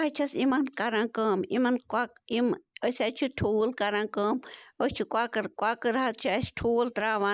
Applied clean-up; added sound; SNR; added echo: neural mask model Resemble Enhance denoiser.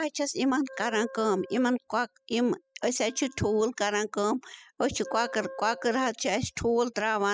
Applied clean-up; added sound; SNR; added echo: classical method spectral subtraction.